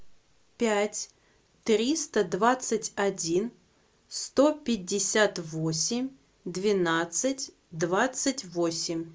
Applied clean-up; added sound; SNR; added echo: none; none; none; none.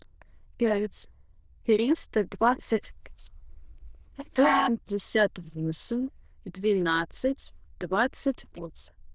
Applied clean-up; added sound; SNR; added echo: neural diffusion model UNIVERSE++.